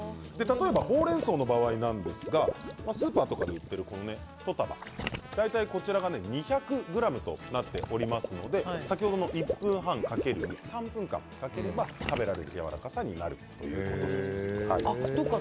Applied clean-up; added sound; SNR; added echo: none; Water / Liquid; 9 dB; none.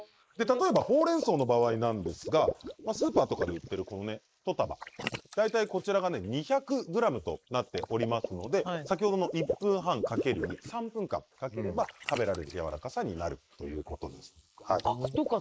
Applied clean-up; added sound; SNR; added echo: neural mask model Resemble Enhance denoiser.